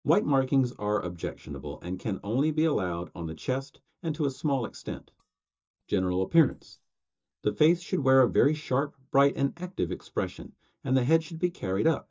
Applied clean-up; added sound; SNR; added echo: neural mask model DeepFilterNet 3.